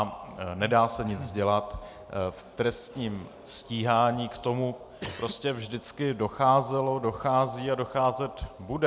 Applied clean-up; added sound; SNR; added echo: none; none; none; none.